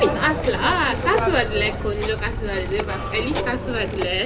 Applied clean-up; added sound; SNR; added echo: none; Telephone + Explosion; 4 dB; none.